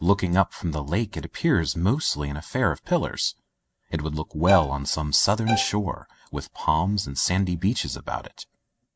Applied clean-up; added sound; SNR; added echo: neural mask model RNNoise.